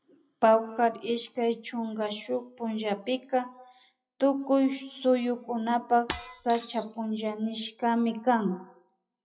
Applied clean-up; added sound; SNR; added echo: classical method WPE with log-MMSE.